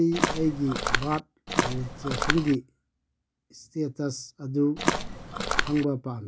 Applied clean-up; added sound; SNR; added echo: none; Walk, footsteps; -1 dB; none.